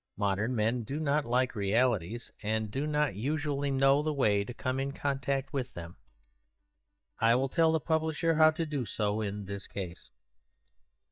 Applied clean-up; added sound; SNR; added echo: neural mask model DeepFilterNet 3.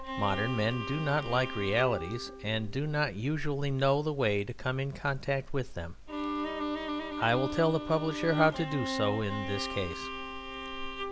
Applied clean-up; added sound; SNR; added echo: none; Bowed string instrument; 7 dB; none.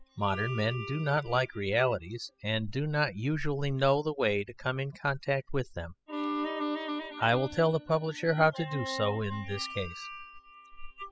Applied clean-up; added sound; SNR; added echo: classical method spectral subtraction.